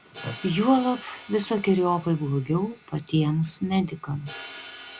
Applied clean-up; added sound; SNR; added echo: none; Crash cymbal; 18 dB; none.